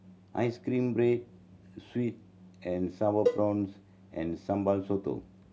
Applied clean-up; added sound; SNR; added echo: none; Cowbell; 3 dB; none.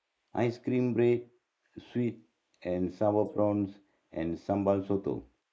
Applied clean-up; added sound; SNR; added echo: neural mask model Resemble Enhance denoiser.